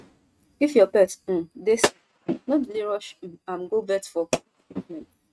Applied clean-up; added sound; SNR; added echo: neural mask model RNNoise.